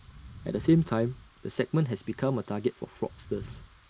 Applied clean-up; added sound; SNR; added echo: none; Wind / Rain; 18 dB; none.